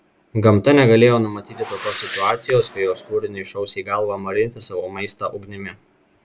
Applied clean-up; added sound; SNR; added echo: none; Whoosh, swoosh, swish; 14 dB; none.